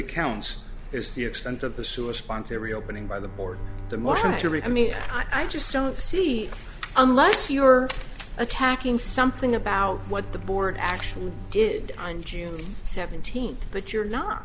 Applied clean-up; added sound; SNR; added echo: none; Bowed string instrument; 19 dB; none.